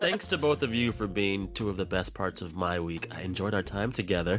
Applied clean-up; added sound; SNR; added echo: none; none; none; none.